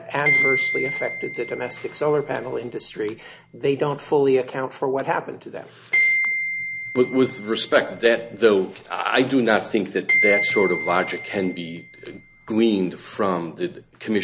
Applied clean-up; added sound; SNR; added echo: none; Glockenspiel; 4 dB; none.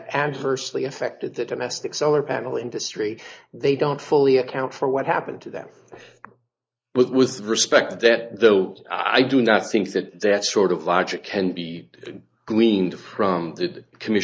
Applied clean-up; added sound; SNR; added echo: neural mask model Resemble Enhance denoiser.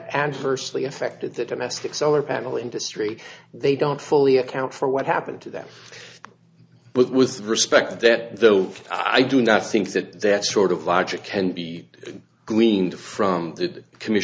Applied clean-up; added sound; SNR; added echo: none; none; none; none.